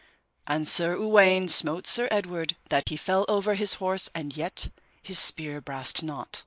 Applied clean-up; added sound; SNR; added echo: neural mask model Resemble Enhance denoiser.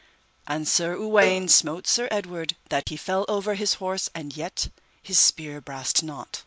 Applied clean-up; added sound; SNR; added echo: none; Cowbell; 10 dB; none.